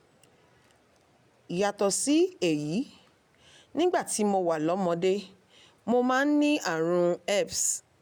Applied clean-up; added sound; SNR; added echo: none; none; none; none.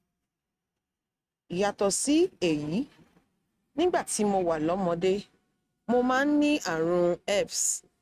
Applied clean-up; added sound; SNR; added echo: neural mask model RNNoise.